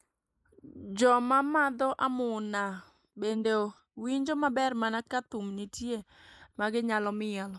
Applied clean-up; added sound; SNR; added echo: neural mask model Resemble Enhance denoiser.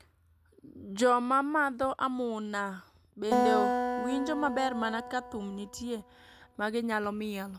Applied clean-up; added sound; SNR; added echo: none; Acoustic guitar; 1 dB; none.